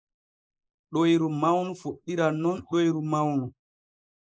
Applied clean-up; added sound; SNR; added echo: neural mask model Resemble Enhance denoiser.